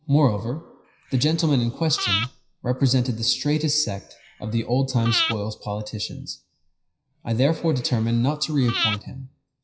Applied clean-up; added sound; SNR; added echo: classical method WPE with log-MMSE.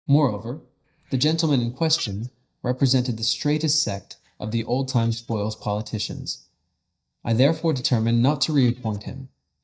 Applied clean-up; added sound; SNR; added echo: neural mask model DeepFilterNet 3.